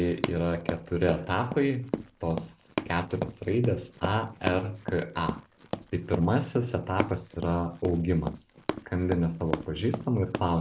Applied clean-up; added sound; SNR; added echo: none; Run; 8 dB; none.